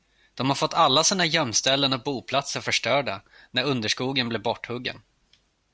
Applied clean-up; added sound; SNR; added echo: none; none; none; none.